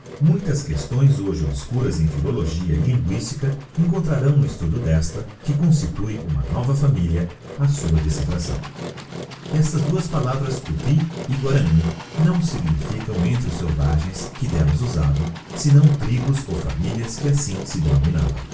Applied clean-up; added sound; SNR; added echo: none; Engine; 14 dB; reverberation time 0.3 s.